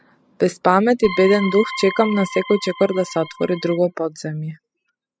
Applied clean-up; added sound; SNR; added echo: classical method spectral subtraction.